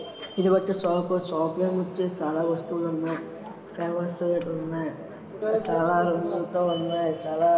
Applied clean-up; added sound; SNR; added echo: none; Cutlery, silverware; 20 dB; reverberation time 2.1 s.